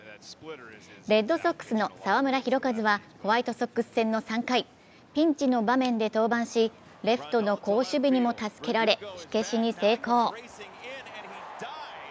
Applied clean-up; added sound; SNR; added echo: none; none; none; none.